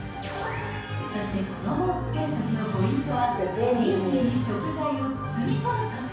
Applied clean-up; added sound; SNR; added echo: none; none; none; reverberation time 0.6 s.